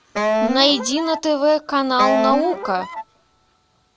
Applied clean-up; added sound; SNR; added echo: none; Wind instrument, woodwind instrument; 3 dB; none.